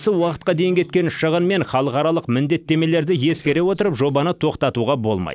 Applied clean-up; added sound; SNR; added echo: neural separator model SepFormer DNS4.